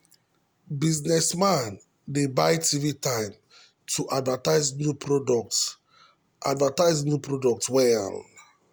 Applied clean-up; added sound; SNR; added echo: none; none; none; none.